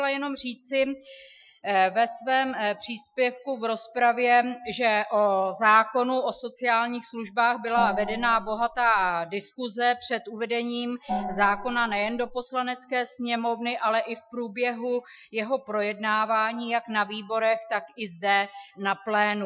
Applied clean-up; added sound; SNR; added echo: classical method Wiener filter.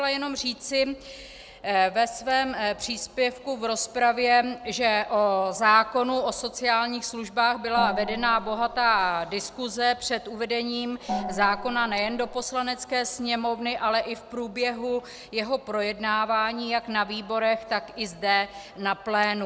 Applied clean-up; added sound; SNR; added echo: none; Gong; 8 dB; none.